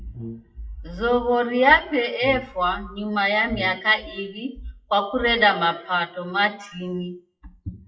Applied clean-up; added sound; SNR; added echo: classical method WPE with log-MMSE.